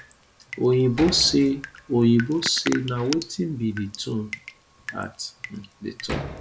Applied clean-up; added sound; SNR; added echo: none; Door + Drip; 12 dB; none.